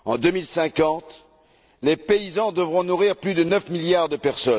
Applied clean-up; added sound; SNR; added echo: none; none; none; none.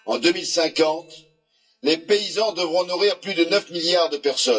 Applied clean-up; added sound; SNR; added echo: classical method WPE with log-MMSE.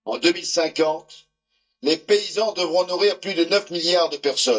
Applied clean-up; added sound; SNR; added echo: neural mask model DeepFilterNet 3.